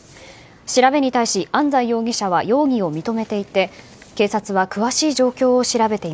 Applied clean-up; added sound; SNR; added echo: none; none; none; none.